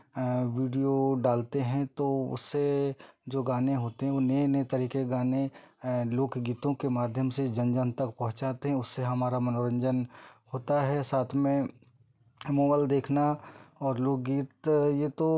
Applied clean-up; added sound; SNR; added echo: none; none; none; none.